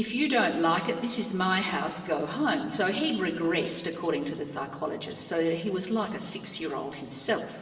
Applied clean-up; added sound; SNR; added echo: none; none; none; reverberation time 1.9 s.